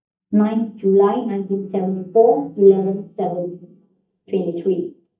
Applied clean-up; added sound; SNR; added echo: neural mask model DeepFilterNet 3.